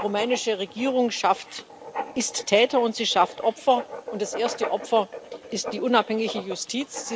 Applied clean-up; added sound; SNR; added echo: none; Writing; 12 dB; none.